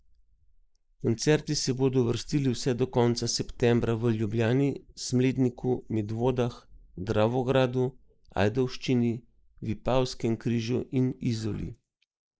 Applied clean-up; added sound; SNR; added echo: neural mask model Resemble Enhance denoiser.